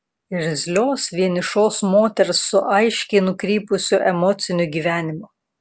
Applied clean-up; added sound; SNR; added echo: none; none; none; none.